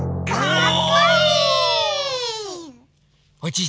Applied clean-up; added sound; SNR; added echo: none; none; none; none.